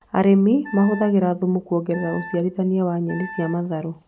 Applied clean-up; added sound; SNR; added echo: none; Wind instrument, woodwind instrument; 17 dB; none.